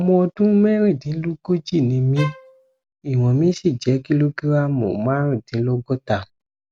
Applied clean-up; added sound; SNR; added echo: none; Bowed string instrument; 14 dB; none.